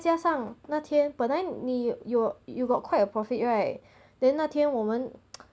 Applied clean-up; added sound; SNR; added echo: none; none; none; none.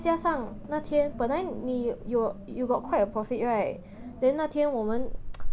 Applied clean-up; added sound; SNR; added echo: none; Wind; 6 dB; none.